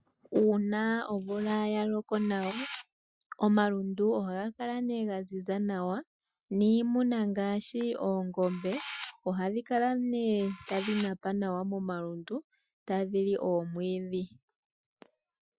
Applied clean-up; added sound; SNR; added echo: classical method Wiener filter.